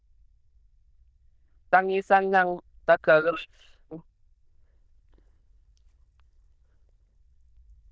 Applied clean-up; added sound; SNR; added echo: neural diffusion model UNIVERSE++.